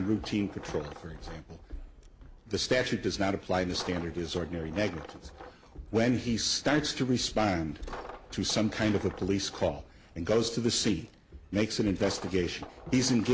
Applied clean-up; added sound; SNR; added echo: none; Walk, footsteps + Coin (dropping); 15 dB; none.